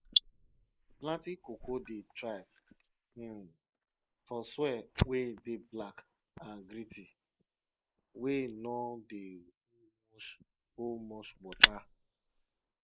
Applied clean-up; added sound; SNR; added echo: neural mask model Resemble Enhance denoiser.